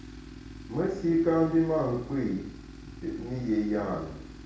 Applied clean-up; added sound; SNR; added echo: none; Tools; 15 dB; reverberation time 0.6 s.